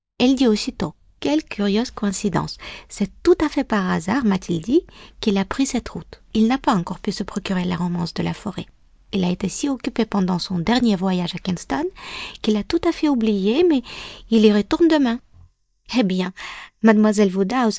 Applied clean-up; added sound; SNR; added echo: neural mask model DeepFilterNet 3.